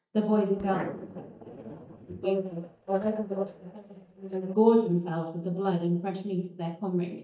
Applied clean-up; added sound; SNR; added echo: neural mask model DeepFilterNet 3.